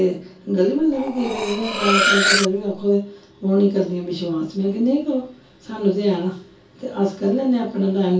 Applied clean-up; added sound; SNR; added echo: none; Cutlery, silverware; 0 dB; reverberation time 0.3 s.